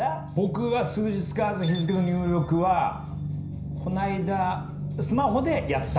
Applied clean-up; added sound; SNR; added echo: none; none; none; reverberation time 0.5 s.